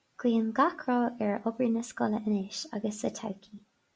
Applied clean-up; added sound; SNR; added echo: none; none; none; none.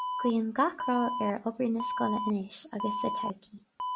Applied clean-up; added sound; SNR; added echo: none; Alarm; 4 dB; none.